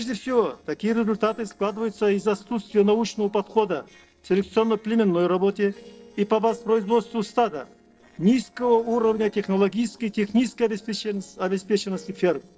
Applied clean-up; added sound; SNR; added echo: neural separator model SepFormer DNS4.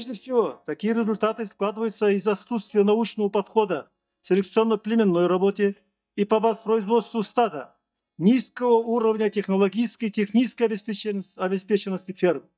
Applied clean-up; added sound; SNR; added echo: neural mask model DeepFilterNet 3.